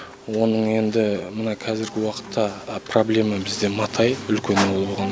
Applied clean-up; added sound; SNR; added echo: none; none; none; none.